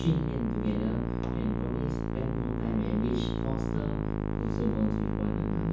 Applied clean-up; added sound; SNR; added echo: none; Musical instrument; -3 dB; reverberation time 0.6 s.